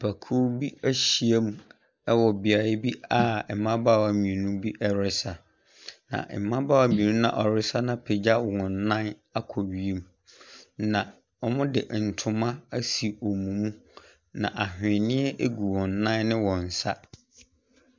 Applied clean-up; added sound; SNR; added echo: neural mask model DeepFilterNet 3.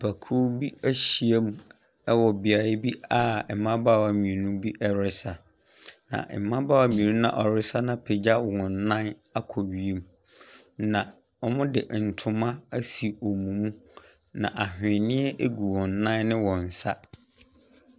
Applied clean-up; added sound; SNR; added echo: neural separator model SepFormer DNS4.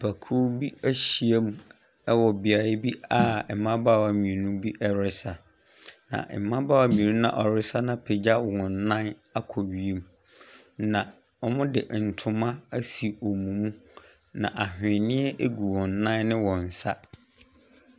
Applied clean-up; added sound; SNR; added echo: none; Snare drum; 10 dB; none.